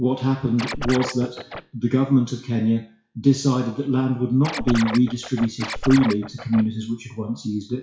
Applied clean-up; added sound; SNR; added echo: classical method WPE with log-MMSE.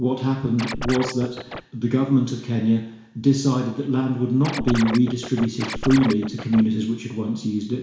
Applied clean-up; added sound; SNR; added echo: none; Scratching (performance technique); 9 dB; reverberation time 0.7 s.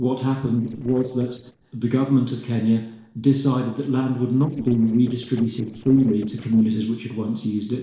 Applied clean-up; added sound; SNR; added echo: neural separator model SepFormer DNS4.